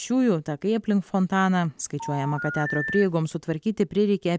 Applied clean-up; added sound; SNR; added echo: none; Telephone; 8 dB; none.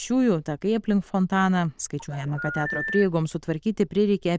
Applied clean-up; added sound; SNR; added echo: neural diffusion model UNIVERSE++.